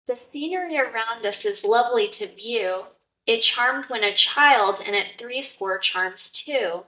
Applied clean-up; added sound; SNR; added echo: neural mask model DeepFilterNet 3.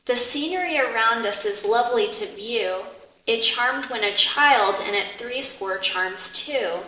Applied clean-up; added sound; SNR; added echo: neural separator model SepFormer DNS4.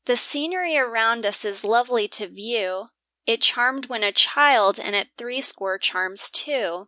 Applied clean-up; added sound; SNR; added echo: none; none; none; none.